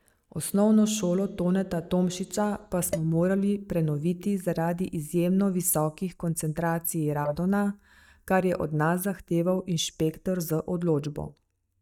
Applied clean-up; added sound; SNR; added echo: neural mask model DeepFilterNet 3.